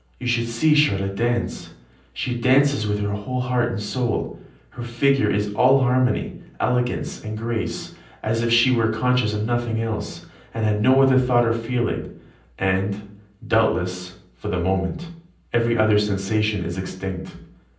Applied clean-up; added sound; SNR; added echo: none; none; none; reverberation time 0.6 s.